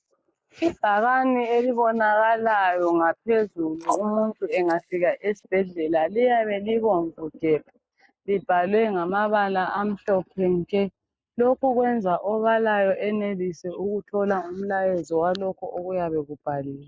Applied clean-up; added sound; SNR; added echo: neural mask model Resemble Enhance denoiser.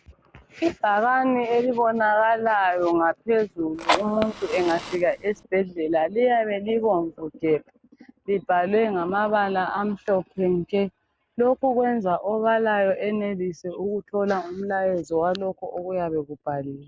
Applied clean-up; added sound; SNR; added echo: none; Fire; 6 dB; none.